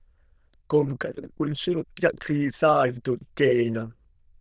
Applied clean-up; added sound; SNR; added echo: neural diffusion model UNIVERSE++.